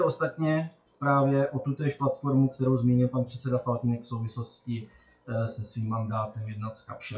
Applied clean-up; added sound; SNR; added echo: classical method WPE with log-MMSE.